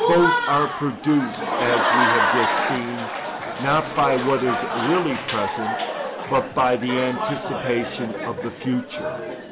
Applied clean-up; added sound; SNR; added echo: none; Applause / Crowd; 1 dB; none.